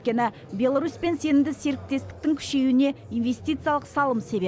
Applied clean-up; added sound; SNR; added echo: none; none; none; none.